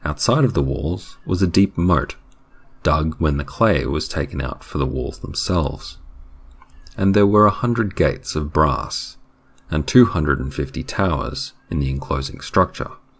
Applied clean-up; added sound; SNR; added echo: none; none; none; none.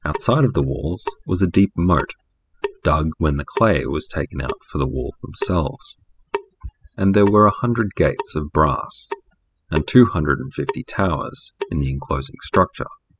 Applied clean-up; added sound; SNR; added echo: classical method spectral subtraction.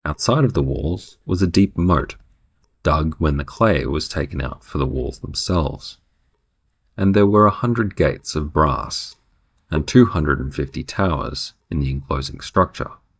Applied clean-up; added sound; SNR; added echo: neural mask model DeepFilterNet 3.